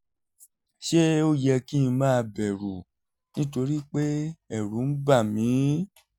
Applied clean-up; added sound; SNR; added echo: none; none; none; none.